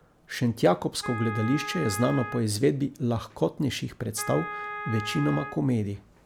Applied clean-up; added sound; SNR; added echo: none; Wind instrument, woodwind instrument; 11 dB; none.